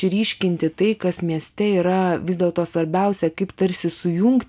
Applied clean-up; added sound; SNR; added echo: none; none; none; none.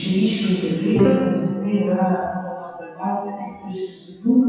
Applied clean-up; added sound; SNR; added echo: classical method WPE with log-MMSE.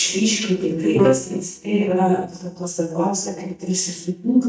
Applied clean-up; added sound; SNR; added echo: neural mask model DeepFilterNet 3.